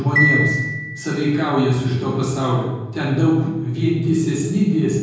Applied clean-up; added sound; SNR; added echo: none; Marimba, xylophone; 7 dB; reverberation time 1.3 s.